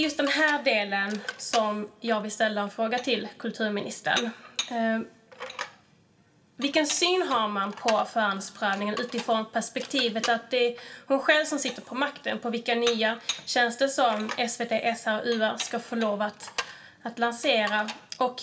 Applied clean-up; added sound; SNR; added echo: none; Dishes, pots, and pans; 13 dB; reverberation time 0.5 s.